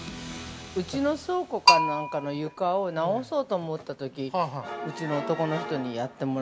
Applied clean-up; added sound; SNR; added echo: none; Bell; -1 dB; none.